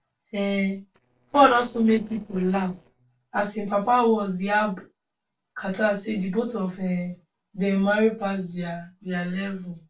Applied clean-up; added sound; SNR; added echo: neural separator model SepFormer DNS4.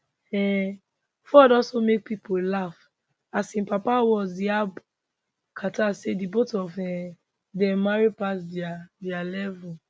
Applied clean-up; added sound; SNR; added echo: none; none; none; none.